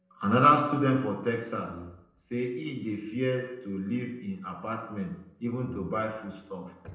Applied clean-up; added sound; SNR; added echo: neural separator model SepFormer DNS4.